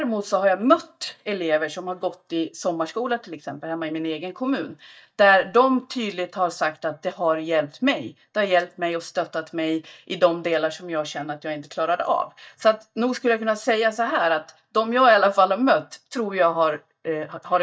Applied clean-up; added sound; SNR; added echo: neural mask model DeepFilterNet 3.